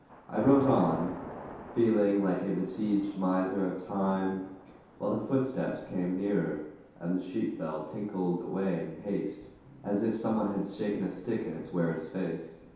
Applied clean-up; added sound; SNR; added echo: none; Thunder / Rain; 17 dB; reverberation time 0.8 s.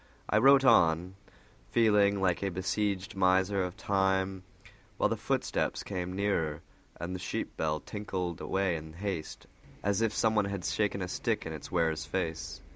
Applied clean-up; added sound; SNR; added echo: none; none; none; none.